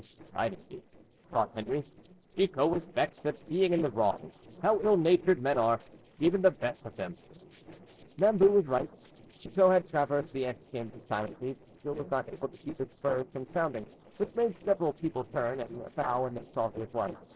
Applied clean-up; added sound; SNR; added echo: neural separator model SepFormer DNS4.